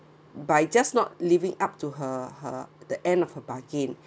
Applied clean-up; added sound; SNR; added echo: none; none; none; none.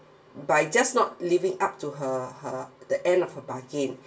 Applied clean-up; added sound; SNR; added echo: none; none; none; reverberation time 0.2 s.